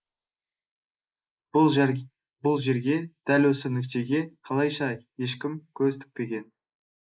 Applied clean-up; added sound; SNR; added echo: neural mask model Resemble Enhance denoiser.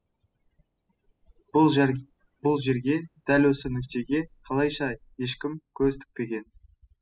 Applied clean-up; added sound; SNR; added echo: classical method spectral subtraction.